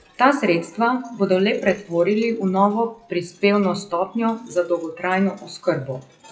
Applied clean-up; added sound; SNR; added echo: classical method WPE with log-MMSE.